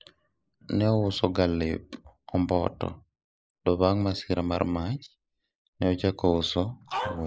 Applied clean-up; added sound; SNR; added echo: neural mask model Resemble Enhance denoiser.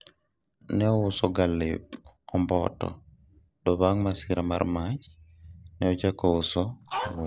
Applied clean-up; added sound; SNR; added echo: neural separator model SepFormer DNS4.